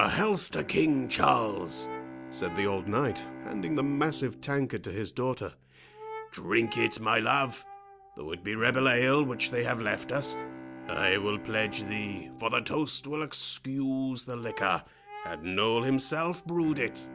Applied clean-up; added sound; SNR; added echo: none; Bowed string instrument + Brass instrument; 13 dB; none.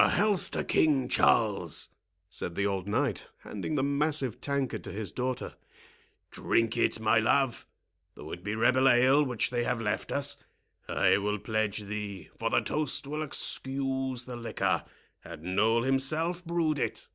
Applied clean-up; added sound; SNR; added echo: none; none; none; none.